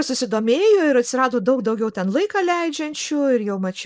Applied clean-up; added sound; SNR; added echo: neural mask model Resemble Enhance denoiser.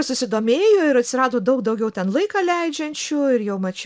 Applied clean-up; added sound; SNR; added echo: none; none; none; none.